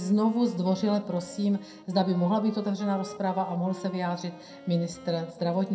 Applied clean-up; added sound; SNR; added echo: none; Wind instrument, woodwind instrument; 18 dB; reverberation time 0.2 s.